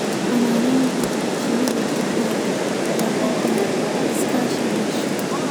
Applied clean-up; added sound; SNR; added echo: none; Rain; -5 dB; none.